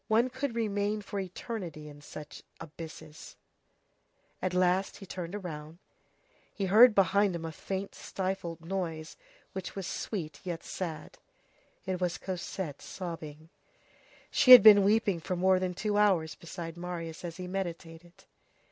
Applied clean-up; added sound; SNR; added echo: none; none; none; none.